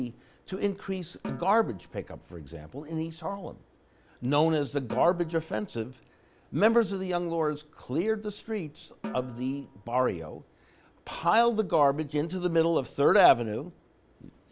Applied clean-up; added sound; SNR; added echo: none; Snare drum; 18 dB; none.